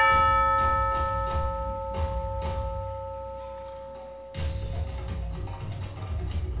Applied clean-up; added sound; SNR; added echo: none; Percussion; -3 dB; reverberation time 0.2 s.